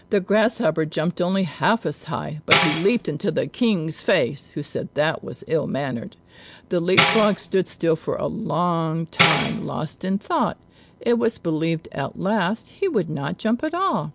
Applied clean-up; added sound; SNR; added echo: none; Tambourine; 2 dB; none.